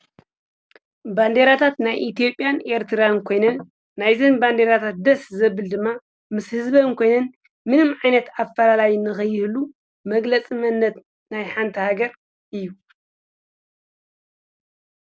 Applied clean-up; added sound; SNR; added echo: none; none; none; none.